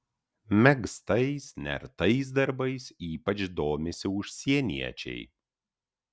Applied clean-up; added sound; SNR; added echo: none; none; none; none.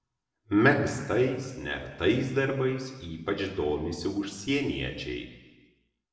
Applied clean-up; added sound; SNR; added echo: none; none; none; reverberation time 1.2 s.